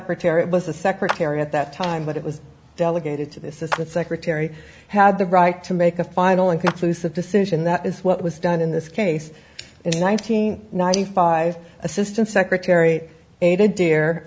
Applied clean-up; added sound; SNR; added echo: none; Clapping; 13 dB; none.